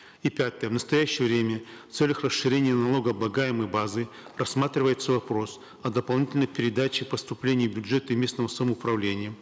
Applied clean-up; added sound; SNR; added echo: none; none; none; none.